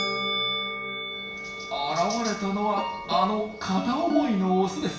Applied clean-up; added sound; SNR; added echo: none; Musical instrument; 8 dB; reverberation time 0.6 s.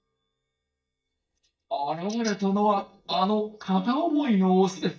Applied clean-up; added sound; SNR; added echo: neural mask model DeepFilterNet 3.